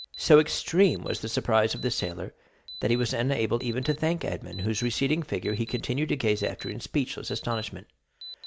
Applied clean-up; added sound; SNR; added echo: none; Alarm; 18 dB; none.